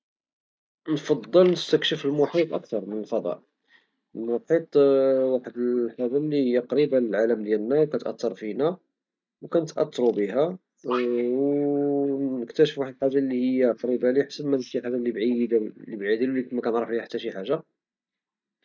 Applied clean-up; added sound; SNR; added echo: neural mask model DeepFilterNet 3.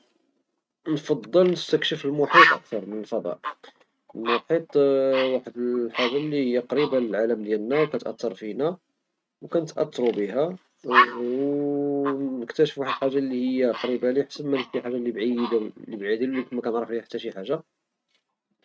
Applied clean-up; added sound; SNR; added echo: neural mask model RNNoise.